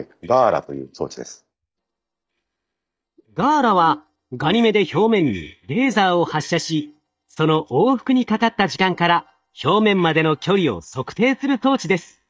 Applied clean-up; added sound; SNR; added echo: neural mask model DeepFilterNet 3.